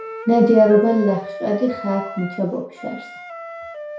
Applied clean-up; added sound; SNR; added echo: none; Wind instrument, woodwind instrument; 13 dB; reverberation time 0.6 s.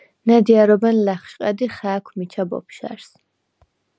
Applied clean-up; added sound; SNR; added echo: none; none; none; none.